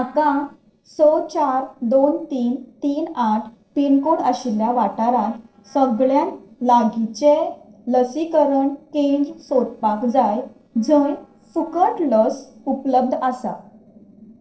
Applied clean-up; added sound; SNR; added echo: neural separator model SepFormer DNS4.